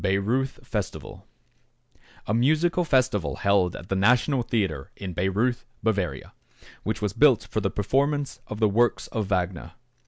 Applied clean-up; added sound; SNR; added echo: none; none; none; none.